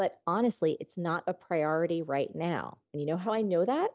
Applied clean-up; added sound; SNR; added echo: none; none; none; none.